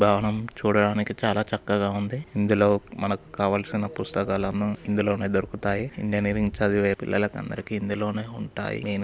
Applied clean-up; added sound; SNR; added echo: none; none; none; none.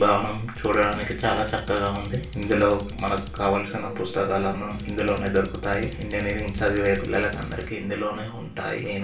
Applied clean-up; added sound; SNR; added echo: none; Drum kit; 12 dB; reverberation time 0.3 s.